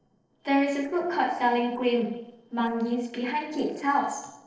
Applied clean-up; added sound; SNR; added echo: neural separator model SepFormer DNS4.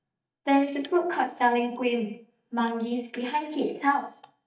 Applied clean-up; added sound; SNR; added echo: neural mask model DeepFilterNet 3.